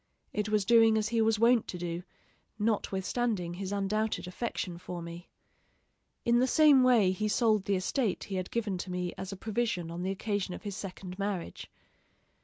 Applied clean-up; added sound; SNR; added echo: none; none; none; none.